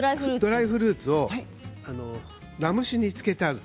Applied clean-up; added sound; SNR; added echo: none; none; none; none.